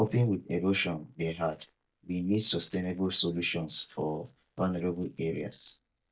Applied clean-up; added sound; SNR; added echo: neural mask model DeepFilterNet 3.